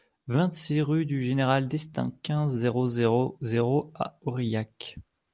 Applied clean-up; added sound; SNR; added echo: none; none; none; none.